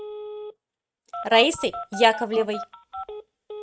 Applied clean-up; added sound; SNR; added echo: neural mask model RNNoise.